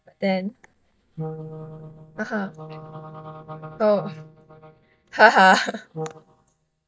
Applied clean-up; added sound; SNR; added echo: neural mask model DeepFilterNet 3.